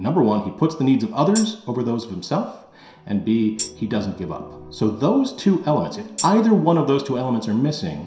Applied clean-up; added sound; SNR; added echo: none; Tambourine; 14 dB; reverberation time 0.7 s.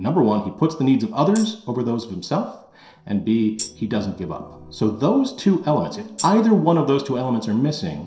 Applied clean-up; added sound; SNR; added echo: neural separator model SepFormer DNS4.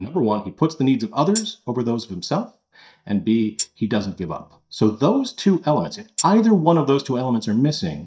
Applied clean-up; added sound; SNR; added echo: neural mask model DeepFilterNet 3.